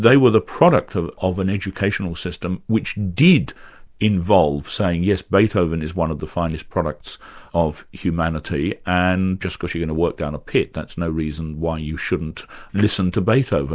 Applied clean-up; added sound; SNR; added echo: none; none; none; none.